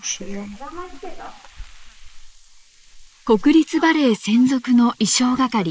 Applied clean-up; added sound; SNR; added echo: neural mask model Resemble Enhance denoiser.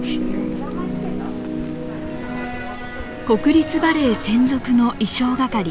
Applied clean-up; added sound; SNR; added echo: none; Rain; 13 dB; none.